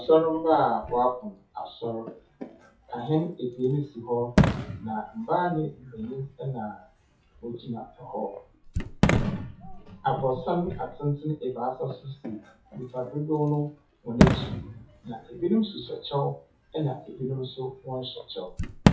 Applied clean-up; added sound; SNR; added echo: classical method WPE with log-MMSE.